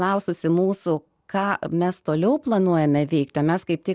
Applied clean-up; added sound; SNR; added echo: none; none; none; none.